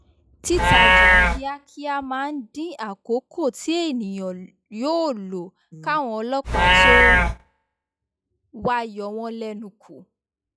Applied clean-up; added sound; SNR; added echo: classical method log-MMSE.